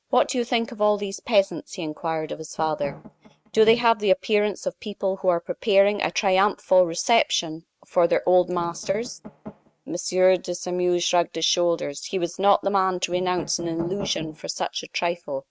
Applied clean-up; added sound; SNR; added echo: neural mask model RNNoise.